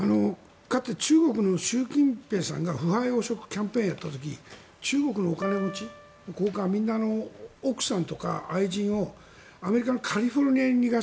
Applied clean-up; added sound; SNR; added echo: none; Piano; 13 dB; none.